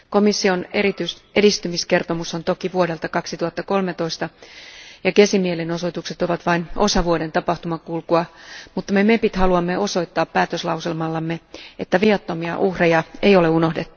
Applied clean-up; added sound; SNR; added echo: none; none; none; none.